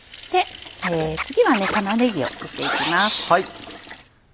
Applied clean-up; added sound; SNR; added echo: none; Scratching (performance technique); 4 dB; none.